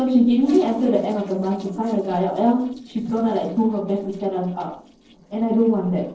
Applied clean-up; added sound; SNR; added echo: neural separator model SepFormer DNS4.